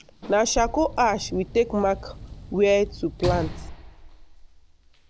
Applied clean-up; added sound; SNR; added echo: none; Sliding door / Slam; 11 dB; none.